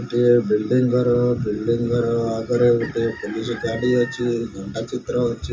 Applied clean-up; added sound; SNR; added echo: none; Chicken, rooster; 19 dB; reverberation time 0.2 s.